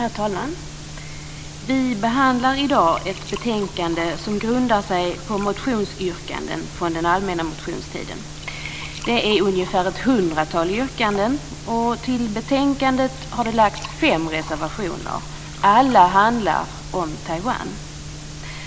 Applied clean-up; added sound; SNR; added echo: none; Liquid; 19 dB; none.